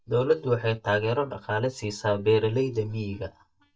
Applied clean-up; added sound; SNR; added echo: neural mask model DeepFilterNet 3.